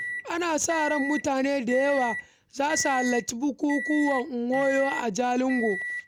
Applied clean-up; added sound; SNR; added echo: none; Microwave oven; 8 dB; none.